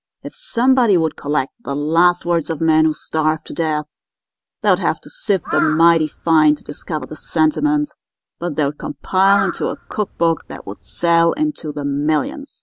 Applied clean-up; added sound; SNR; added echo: none; Crow; 10 dB; none.